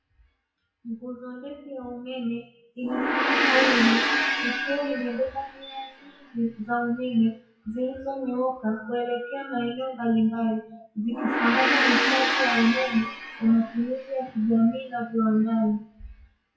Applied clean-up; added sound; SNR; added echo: classical method WPE with log-MMSE.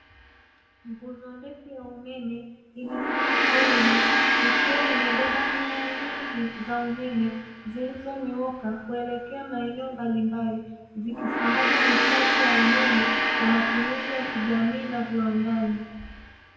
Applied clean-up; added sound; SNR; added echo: none; Gong; -3 dB; reverberation time 1.0 s.